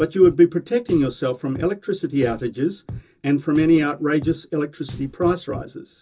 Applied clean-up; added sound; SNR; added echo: none; Drum; 17 dB; reverberation time 0.2 s.